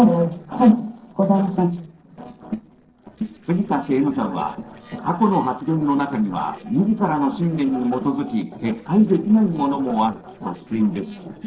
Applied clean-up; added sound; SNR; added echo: neural separator model SepFormer DNS4.